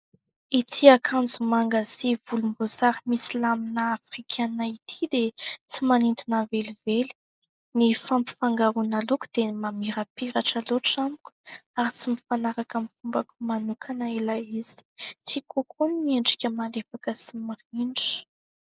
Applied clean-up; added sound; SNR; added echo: neural mask model Resemble Enhance denoiser.